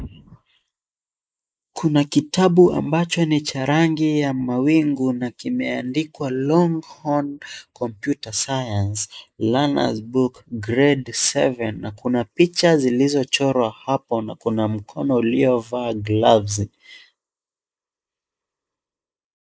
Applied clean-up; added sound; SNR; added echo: neural mask model Resemble Enhance denoiser.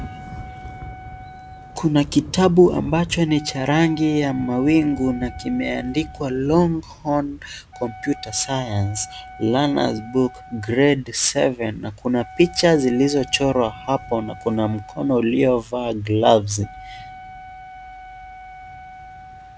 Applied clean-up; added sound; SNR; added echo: none; Thunder / Rain + Wind instrument, woodwind instrument; 16 dB; none.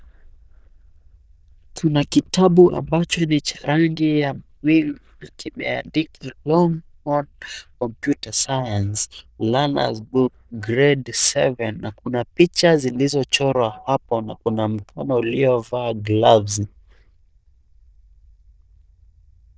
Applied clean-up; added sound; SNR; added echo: neural diffusion model UNIVERSE++.